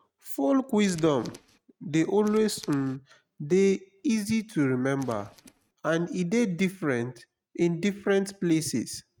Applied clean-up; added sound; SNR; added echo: neural mask model RNNoise.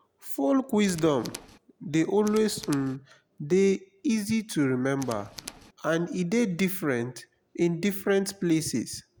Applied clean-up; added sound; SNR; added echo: none; Tools; 17 dB; none.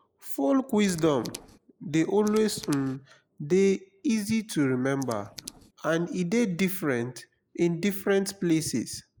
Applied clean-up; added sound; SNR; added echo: neural mask model Resemble Enhance denoiser.